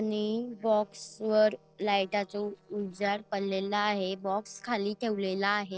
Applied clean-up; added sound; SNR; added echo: neural separator model SepFormer DNS4.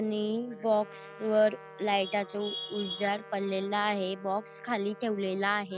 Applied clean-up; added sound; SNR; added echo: none; Trumpet + Wind instrument, woodwind instrument; 18 dB; none.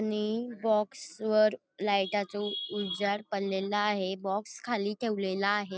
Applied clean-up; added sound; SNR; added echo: none; none; none; none.